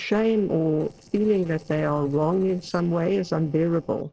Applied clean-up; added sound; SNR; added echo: neural separator model SepFormer DNS4.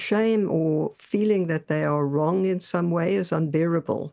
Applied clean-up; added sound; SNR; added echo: none; none; none; none.